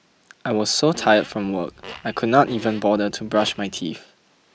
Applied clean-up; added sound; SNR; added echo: none; Fart; 18 dB; none.